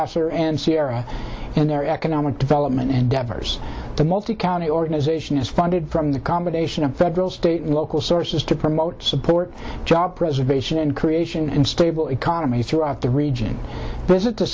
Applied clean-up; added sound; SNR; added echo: none; none; none; none.